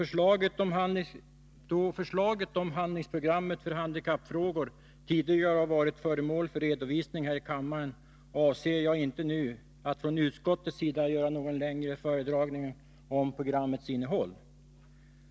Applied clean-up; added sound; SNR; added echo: none; none; none; none.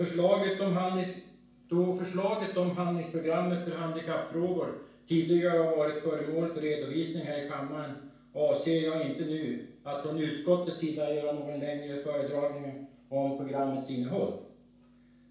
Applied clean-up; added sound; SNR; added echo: none; none; none; reverberation time 0.7 s.